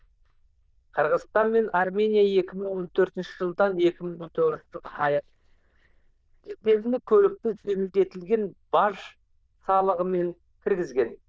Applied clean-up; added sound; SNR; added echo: neural diffusion model UNIVERSE++.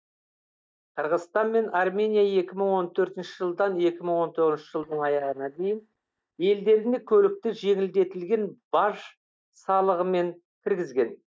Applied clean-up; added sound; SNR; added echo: neural mask model DeepFilterNet 3.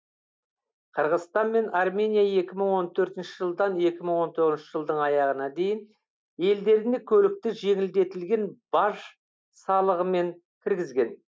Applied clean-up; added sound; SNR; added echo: none; none; none; none.